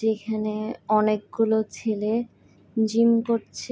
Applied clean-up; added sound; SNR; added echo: none; none; none; none.